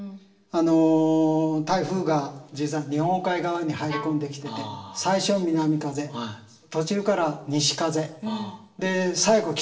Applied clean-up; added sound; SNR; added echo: none; Bowed string instrument; 12 dB; reverberation time 0.6 s.